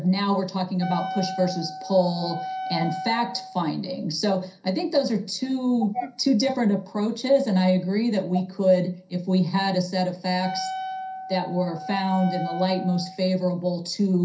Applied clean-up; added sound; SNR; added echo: none; Wind instrument, woodwind instrument; 9 dB; reverberation time 0.3 s.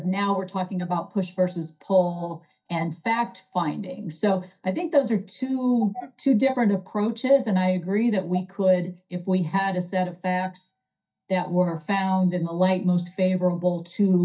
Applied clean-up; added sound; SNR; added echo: neural mask model DeepFilterNet 3.